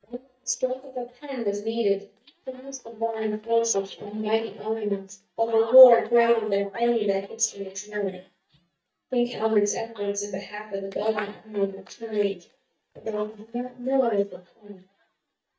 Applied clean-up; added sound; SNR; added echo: neural mask model DeepFilterNet 3.